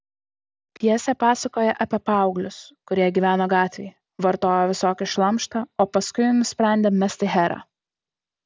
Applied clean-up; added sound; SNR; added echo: none; none; none; none.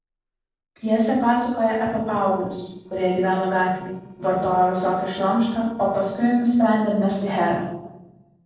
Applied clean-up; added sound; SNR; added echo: neural separator model SepFormer DNS4.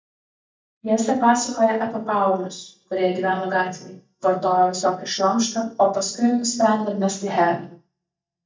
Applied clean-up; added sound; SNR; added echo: neural mask model DeepFilterNet 3.